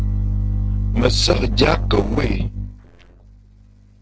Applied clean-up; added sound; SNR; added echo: neural separator model SepFormer DNS4.